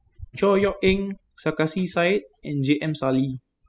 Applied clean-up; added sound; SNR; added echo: classical method spectral subtraction.